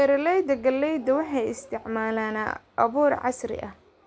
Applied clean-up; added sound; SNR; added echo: none; none; none; none.